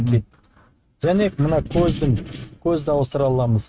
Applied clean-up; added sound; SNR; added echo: neural mask model RNNoise.